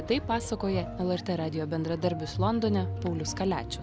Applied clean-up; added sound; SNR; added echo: none; Bass guitar; 13 dB; none.